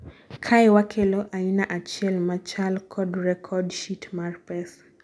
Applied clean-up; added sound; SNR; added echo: none; none; none; none.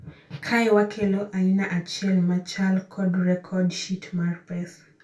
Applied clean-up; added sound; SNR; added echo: none; none; none; reverberation time 0.2 s.